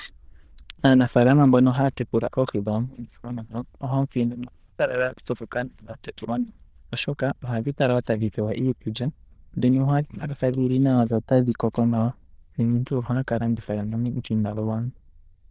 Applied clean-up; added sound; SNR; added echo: neural diffusion model UNIVERSE++.